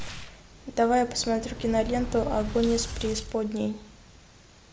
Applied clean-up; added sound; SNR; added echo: none; Boom; 11 dB; none.